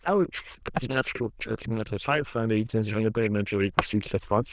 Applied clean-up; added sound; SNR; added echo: neural diffusion model UNIVERSE++.